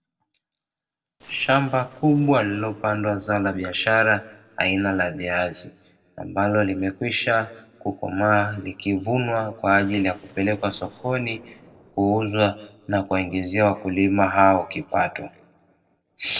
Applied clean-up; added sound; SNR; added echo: neural separator model SepFormer DNS4.